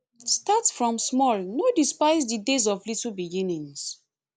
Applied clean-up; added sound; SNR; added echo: none; none; none; none.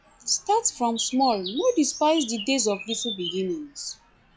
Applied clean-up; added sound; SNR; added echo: classical method log-MMSE.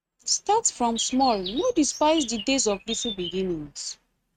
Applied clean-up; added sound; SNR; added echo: neural mask model RNNoise.